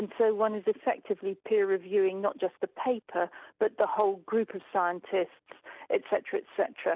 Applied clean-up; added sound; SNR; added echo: none; none; none; none.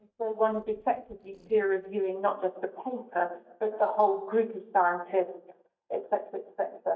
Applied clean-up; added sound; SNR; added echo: neural mask model DeepFilterNet 3.